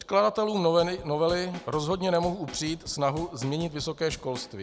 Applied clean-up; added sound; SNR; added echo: none; Drum / Drum kit; 17 dB; none.